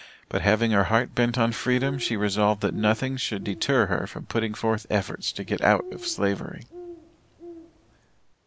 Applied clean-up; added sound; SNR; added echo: none; Bird; 19 dB; none.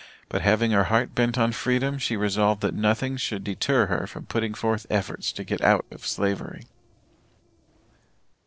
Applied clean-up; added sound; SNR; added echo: neural separator model SepFormer DNS4.